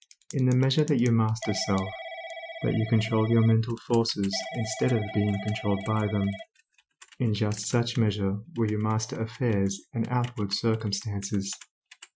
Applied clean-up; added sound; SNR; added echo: classical method Wiener filter.